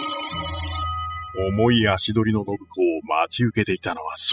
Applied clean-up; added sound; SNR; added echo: classical method spectral subtraction.